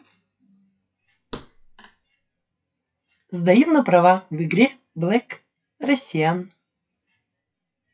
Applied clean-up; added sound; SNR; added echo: classical method WPE with log-MMSE.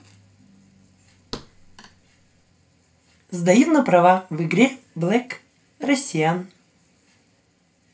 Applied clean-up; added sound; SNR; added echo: none; Thump, thud; 19 dB; reverberation time 0.2 s.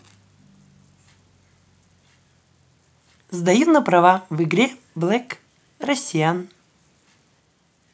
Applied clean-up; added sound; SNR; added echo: none; none; none; none.